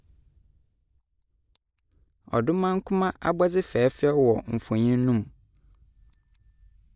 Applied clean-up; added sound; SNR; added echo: neural mask model DeepFilterNet 3.